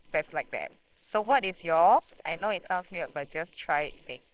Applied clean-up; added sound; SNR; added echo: neural separator model SepFormer WHAMR!.